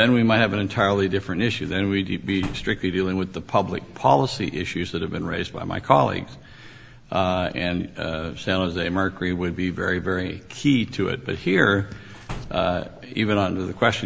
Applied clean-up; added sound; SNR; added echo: none; Slam; 14 dB; none.